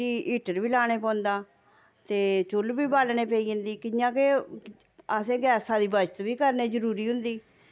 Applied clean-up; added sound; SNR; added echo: none; none; none; none.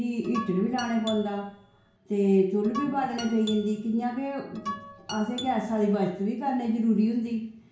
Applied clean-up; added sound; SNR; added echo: none; Guitar; 14 dB; reverberation time 0.6 s.